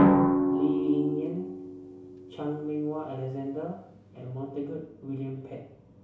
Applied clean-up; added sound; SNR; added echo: none; Drum; -4 dB; reverberation time 0.6 s.